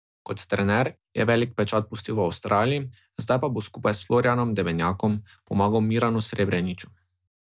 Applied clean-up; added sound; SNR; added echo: none; none; none; none.